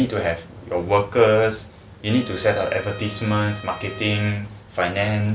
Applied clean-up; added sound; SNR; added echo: none; Trumpet; 18 dB; none.